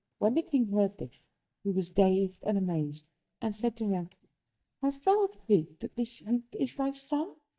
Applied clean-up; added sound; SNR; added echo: neural mask model DeepFilterNet 3.